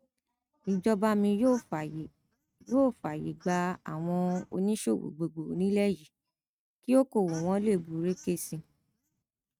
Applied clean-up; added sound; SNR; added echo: neural mask model RNNoise.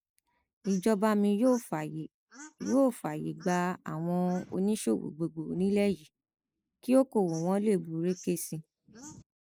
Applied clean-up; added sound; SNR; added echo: neural mask model Resemble Enhance denoiser.